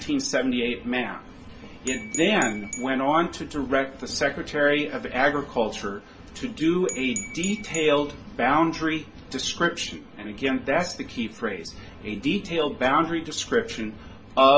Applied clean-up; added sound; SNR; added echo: none; Glass / Bell; 11 dB; reverberation time 0.2 s.